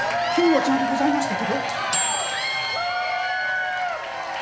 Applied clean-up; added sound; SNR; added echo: none; Applause / Crowd / Cheering; -1 dB; none.